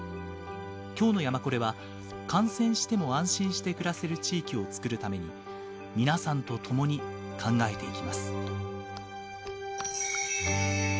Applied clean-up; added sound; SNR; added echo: none; none; none; none.